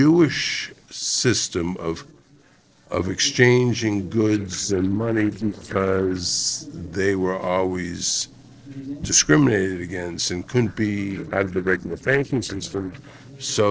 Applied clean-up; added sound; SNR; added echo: neural separator model SepFormer DNS4.